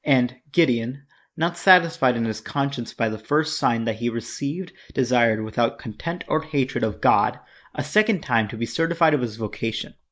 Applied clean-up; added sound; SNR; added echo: neural mask model Resemble Enhance denoiser.